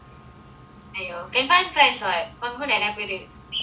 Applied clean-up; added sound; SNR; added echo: none; none; none; none.